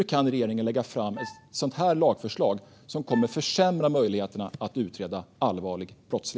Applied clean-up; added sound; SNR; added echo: none; Wind instrument, woodwind instrument; 17 dB; none.